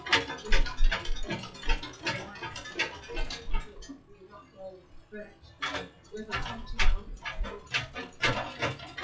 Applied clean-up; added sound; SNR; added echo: classical method WPE with log-MMSE.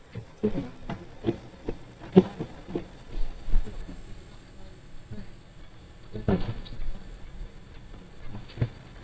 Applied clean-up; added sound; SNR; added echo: neural mask model DeepFilterNet 3.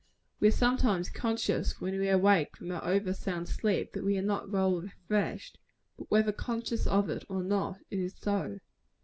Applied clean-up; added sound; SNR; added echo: none; none; none; none.